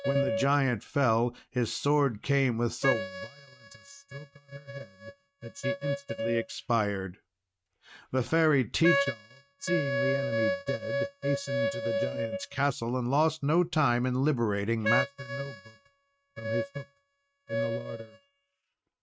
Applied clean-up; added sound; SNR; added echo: neural mask model RNNoise.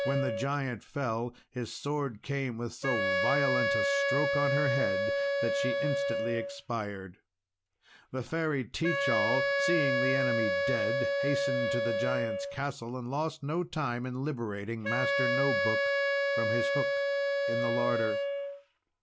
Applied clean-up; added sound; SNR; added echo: none; Wind instrument, woodwind instrument; -3 dB; none.